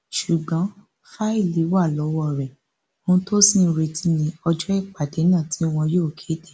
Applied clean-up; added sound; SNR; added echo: none; none; none; none.